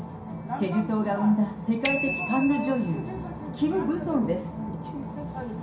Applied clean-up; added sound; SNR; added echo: none; Bicycle bell; 9 dB; reverberation time 0.5 s.